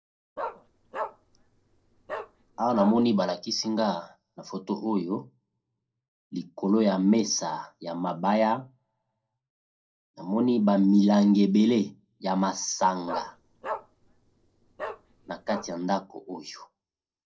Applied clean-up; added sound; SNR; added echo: neural separator model SepFormer DNS4.